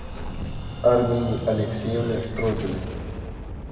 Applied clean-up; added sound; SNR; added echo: none; Explosion; 7 dB; reverberation time 2.0 s.